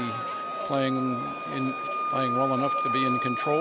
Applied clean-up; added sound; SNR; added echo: none; Wind instrument, woodwind instrument; 1 dB; none.